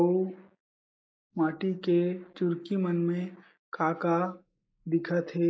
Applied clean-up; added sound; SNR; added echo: neural mask model Resemble Enhance denoiser.